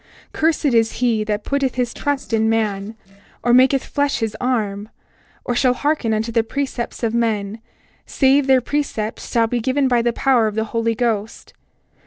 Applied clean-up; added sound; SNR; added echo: neural separator model SepFormer DNS4.